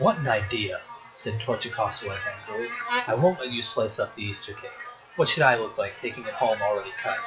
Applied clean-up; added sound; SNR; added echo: classical method WPE with log-MMSE.